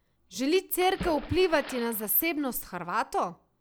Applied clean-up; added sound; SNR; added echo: none; Splash, splatter; 14 dB; none.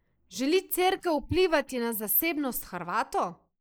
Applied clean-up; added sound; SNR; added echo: neural mask model Resemble Enhance denoiser.